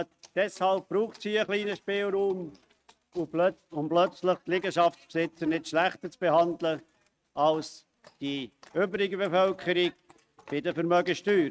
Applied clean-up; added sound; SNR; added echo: neural mask model RNNoise.